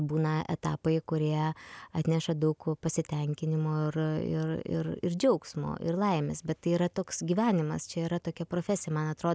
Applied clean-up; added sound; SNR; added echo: none; none; none; none.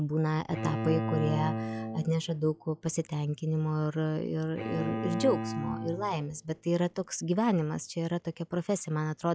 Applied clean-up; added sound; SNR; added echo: classical method log-MMSE.